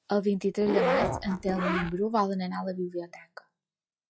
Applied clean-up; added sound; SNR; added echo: classical method log-MMSE.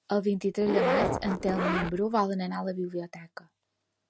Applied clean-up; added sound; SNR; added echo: none; Zipper (clothing); 0 dB; none.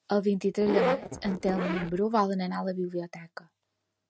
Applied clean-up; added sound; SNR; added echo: neural mask model RNNoise.